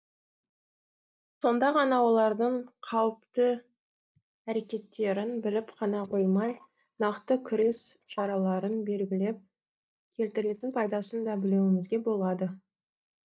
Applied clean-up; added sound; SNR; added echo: neural mask model DeepFilterNet 3.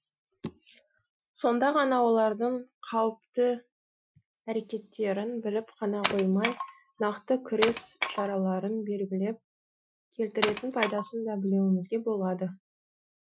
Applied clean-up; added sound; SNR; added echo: classical method Wiener filter.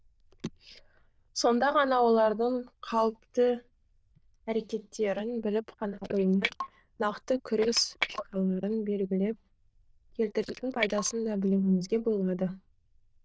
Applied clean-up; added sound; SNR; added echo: neural diffusion model UNIVERSE++.